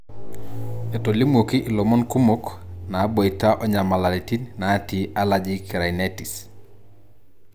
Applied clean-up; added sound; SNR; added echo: none; none; none; none.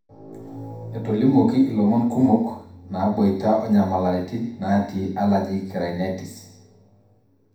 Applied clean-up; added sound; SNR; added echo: none; none; none; reverberation time 0.7 s.